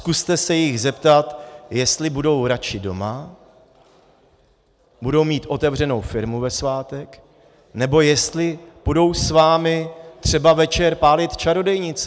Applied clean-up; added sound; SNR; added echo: none; none; none; none.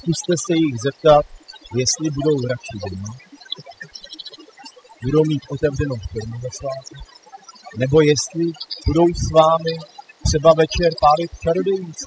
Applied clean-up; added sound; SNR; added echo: classical method spectral subtraction.